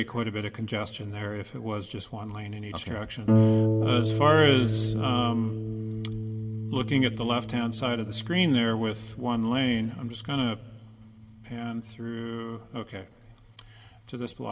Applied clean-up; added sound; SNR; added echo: none; Harp; 2 dB; reverberation time 0.4 s.